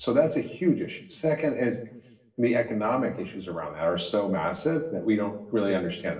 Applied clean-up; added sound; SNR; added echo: none; none; none; reverberation time 0.8 s.